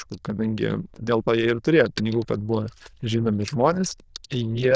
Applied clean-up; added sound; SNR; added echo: neural diffusion model UNIVERSE++.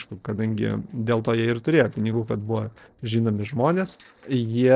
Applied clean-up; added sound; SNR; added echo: neural separator model SepFormer DNS4.